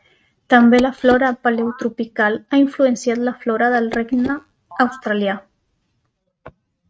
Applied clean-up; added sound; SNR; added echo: neural mask model RNNoise.